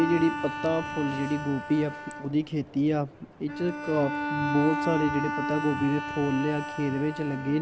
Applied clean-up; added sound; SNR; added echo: none; Bowed string instrument; 6 dB; none.